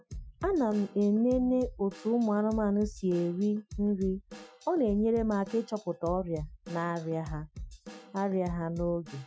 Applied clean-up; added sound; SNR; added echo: classical method Wiener filter.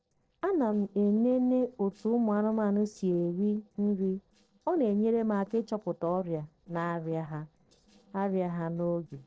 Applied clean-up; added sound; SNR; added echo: neural separator model SepFormer DNS4.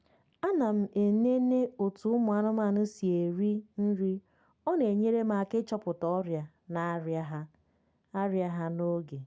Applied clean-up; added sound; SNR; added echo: none; none; none; none.